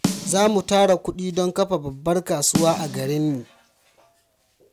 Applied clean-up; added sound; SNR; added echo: none; Snare drum; 9 dB; none.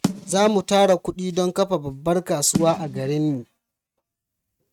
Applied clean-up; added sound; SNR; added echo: neural mask model RNNoise.